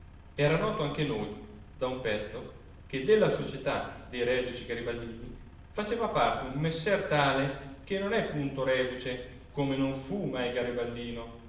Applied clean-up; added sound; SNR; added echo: none; Engine; 19 dB; reverberation time 0.8 s.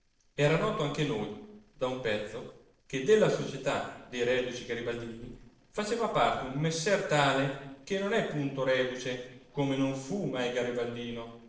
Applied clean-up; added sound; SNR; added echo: neural separator model SepFormer DNS4.